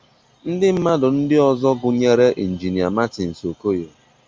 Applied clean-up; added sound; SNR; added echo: none; none; none; none.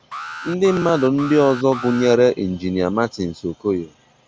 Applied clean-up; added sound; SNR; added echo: none; Alarm; 15 dB; none.